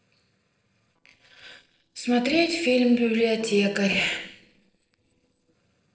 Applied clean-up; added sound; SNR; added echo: neural separator model SepFormer DNS4.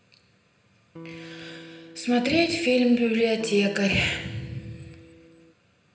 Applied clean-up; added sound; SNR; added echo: none; Electric guitar; 19 dB; reverberation time 0.9 s.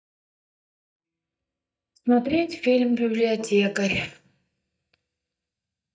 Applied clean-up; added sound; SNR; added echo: neural mask model DeepFilterNet 3.